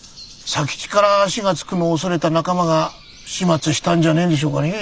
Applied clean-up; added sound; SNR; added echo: none; none; none; none.